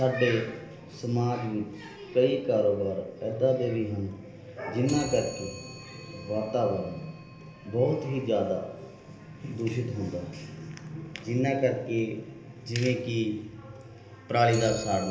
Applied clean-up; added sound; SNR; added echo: none; Clock; 19 dB; reverberation time 0.8 s.